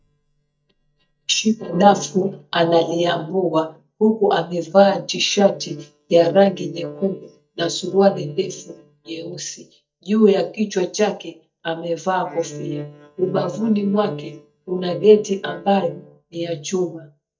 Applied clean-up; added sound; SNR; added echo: neural mask model DeepFilterNet 3.